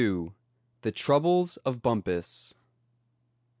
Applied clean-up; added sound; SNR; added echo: none; none; none; none.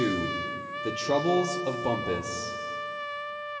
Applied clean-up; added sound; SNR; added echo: none; Trumpet; 3 dB; reverberation time 2.8 s.